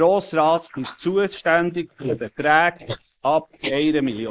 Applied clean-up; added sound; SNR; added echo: neural mask model Resemble Enhance denoiser.